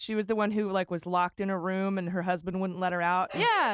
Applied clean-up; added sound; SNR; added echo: none; none; none; none.